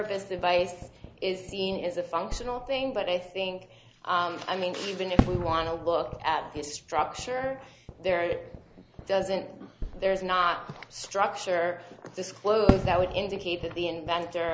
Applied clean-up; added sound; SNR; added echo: none; Fireworks; 6 dB; none.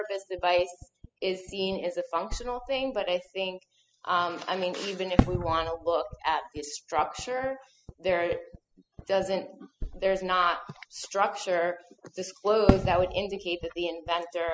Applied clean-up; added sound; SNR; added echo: classical method spectral subtraction.